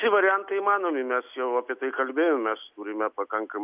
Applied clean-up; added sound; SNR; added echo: none; none; none; none.